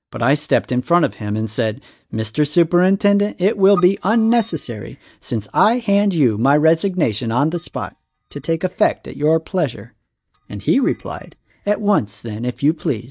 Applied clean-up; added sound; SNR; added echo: neural mask model DeepFilterNet 3.